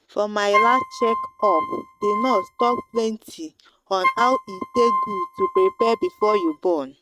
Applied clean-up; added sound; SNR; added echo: neural mask model RNNoise.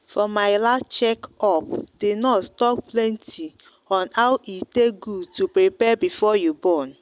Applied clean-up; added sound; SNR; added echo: none; none; none; none.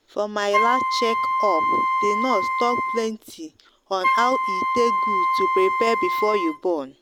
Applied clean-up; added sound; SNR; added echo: none; Wind instrument, woodwind instrument; -2 dB; none.